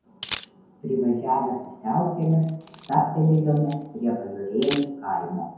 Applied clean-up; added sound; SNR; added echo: none; Camera; 14 dB; reverberation time 0.9 s.